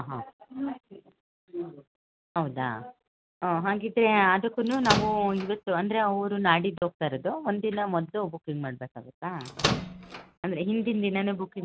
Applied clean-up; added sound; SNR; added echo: none; Microwave oven; 3 dB; none.